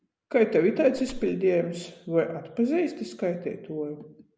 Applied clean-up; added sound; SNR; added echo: none; Bird; 13 dB; none.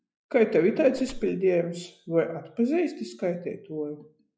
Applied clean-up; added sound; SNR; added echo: classical method log-MMSE.